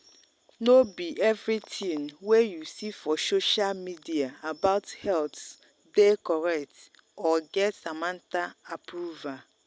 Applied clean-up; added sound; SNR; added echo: none; none; none; none.